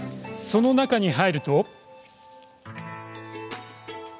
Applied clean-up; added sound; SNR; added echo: none; none; none; none.